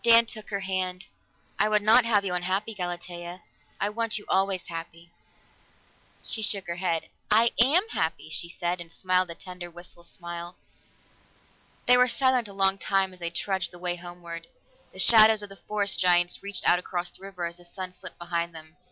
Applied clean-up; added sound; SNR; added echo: none; none; none; none.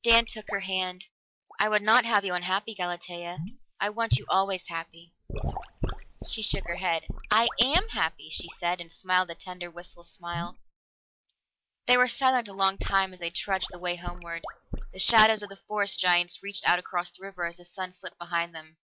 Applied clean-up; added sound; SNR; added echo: neural mask model Resemble Enhance denoiser.